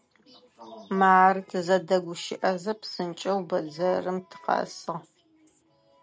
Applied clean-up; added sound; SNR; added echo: none; none; none; none.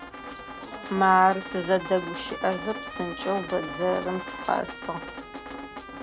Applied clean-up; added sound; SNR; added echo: none; Trumpet + Drip; 10 dB; none.